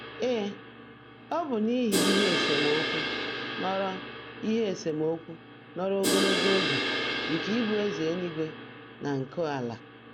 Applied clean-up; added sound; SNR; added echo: none; Crash cymbal; 1 dB; none.